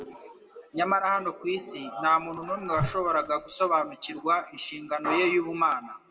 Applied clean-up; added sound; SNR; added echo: none; Whoosh, swoosh, swish; 9 dB; reverberation time 0.9 s.